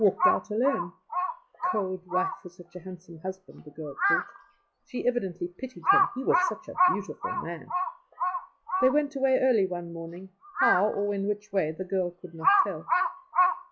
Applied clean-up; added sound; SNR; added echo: classical method log-MMSE.